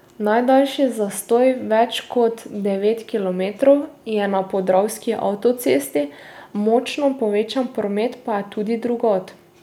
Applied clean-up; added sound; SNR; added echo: none; none; none; none.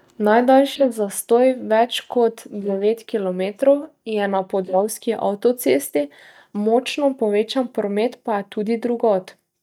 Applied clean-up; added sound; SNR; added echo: neural mask model DeepFilterNet 3.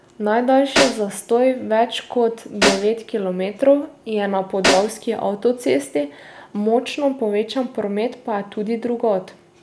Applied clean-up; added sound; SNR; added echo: none; Snare drum; 4 dB; none.